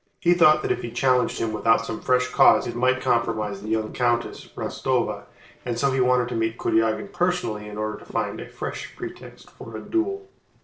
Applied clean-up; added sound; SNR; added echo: neural separator model SepFormer DNS4.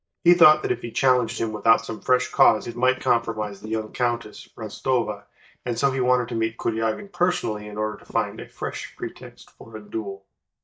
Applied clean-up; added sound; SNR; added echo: neural mask model DeepFilterNet 3.